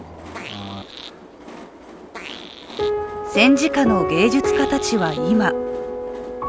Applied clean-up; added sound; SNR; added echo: none; Fart + Train; 17 dB; none.